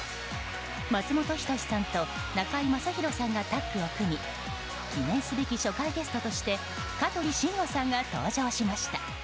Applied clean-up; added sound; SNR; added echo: none; Applause; 13 dB; none.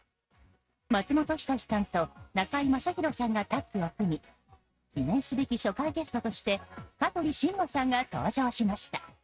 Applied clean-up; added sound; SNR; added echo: neural mask model RNNoise.